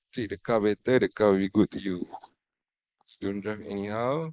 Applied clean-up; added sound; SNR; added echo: neural mask model Resemble Enhance denoiser.